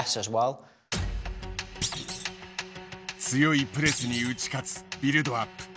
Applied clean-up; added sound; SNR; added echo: none; Thump, thud; 9 dB; none.